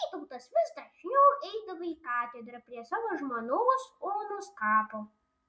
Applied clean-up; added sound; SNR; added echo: none; none; none; none.